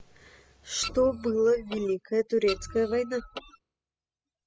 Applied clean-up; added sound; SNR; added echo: classical method spectral subtraction.